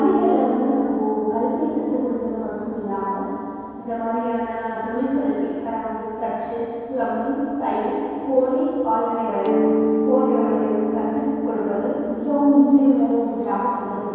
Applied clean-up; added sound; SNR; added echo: none; Mallet percussion; 6 dB; reverberation time 2.2 s.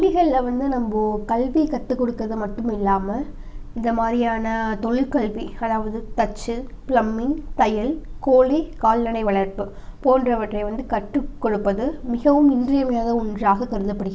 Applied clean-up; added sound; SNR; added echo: none; none; none; none.